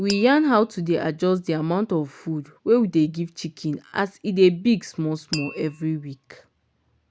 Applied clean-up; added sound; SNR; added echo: none; Tap; 16 dB; none.